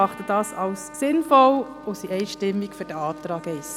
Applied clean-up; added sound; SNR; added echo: none; Trumpet; 18 dB; none.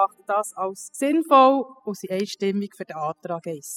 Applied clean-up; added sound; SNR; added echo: classical method spectral subtraction.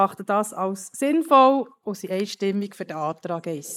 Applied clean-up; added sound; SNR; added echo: neural mask model Resemble Enhance denoiser.